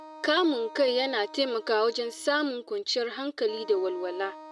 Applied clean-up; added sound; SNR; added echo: none; Wind instrument, woodwind instrument; 19 dB; none.